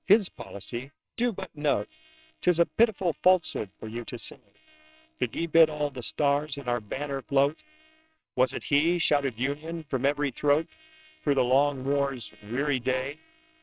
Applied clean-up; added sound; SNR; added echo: neural separator model SepFormer WHAMR!.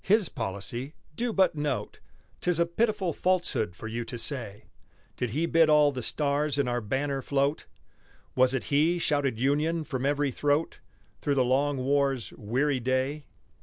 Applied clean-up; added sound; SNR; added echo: none; none; none; none.